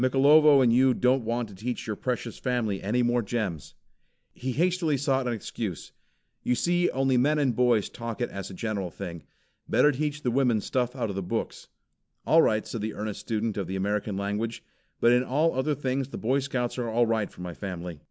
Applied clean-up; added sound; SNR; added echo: none; none; none; none.